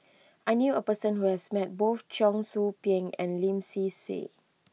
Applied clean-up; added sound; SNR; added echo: none; none; none; none.